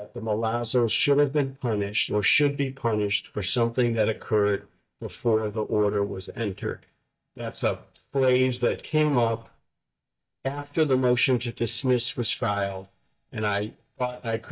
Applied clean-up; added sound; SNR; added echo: neural mask model DeepFilterNet 3.